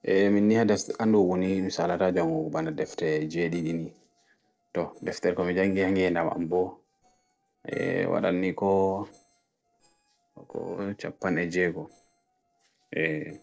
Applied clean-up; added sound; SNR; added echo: neural separator model SepFormer DNS4.